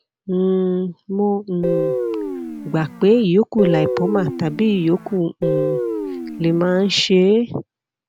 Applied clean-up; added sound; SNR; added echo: none; Guitar; 5 dB; none.